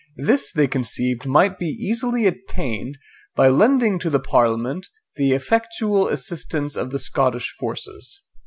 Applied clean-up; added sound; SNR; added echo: none; none; none; none.